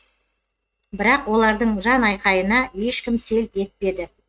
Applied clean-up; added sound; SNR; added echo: neural mask model RNNoise.